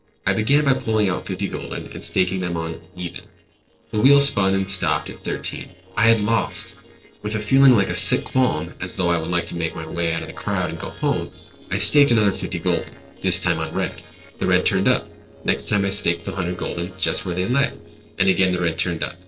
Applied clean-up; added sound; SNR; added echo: neural separator model SepFormer DNS4.